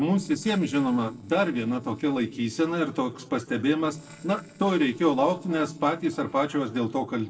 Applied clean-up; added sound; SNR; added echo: neural separator model SepFormer DNS4.